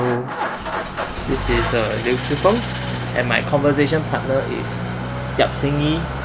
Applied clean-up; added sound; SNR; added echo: none; Idling / Engine starting; 3 dB; none.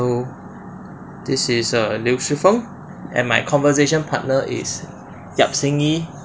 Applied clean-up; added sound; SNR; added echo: none; none; none; none.